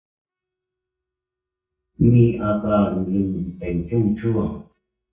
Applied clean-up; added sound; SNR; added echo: neural mask model DeepFilterNet 3.